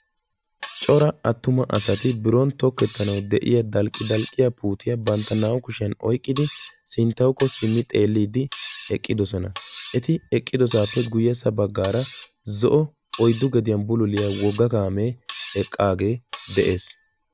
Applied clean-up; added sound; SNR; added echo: none; Cutlery, silverware; 10 dB; none.